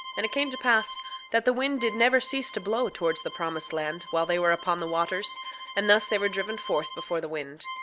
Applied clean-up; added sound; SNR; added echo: none; Bowed string instrument; 12 dB; none.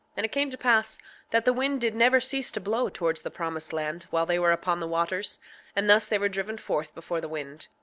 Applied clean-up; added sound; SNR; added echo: none; none; none; none.